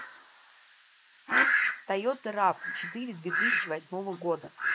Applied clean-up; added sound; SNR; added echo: neural mask model Resemble Enhance denoiser.